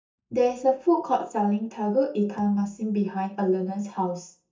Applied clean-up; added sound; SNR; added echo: neural mask model DeepFilterNet 3.